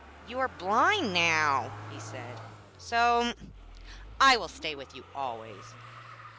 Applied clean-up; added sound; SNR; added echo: none; Motor vehicle (road); 15 dB; none.